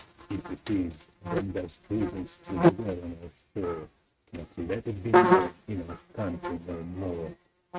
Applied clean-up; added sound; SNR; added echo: neural mask model RNNoise.